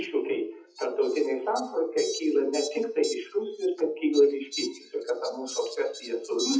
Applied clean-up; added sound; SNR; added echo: classical method WPE with log-MMSE.